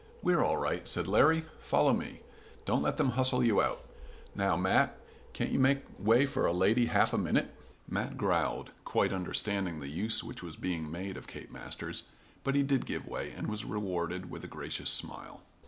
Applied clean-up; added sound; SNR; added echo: none; none; none; none.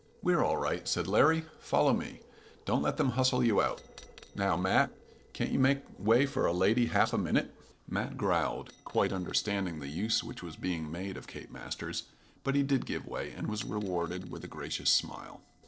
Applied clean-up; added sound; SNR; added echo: neural separator model SepFormer DNS4.